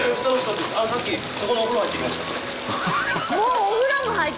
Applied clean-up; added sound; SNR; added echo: none; Water tap, faucet; 8 dB; none.